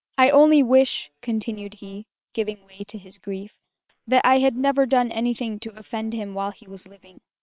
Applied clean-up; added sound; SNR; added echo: neural separator model SepFormer WHAM!.